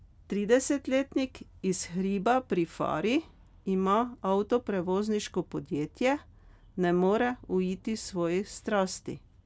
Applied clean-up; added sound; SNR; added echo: none; none; none; none.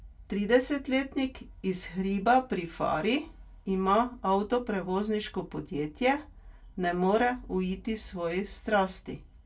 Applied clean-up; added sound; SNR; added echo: none; none; none; reverberation time 0.2 s.